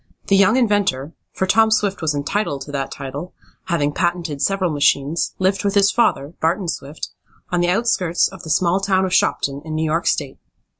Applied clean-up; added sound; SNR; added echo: none; none; none; none.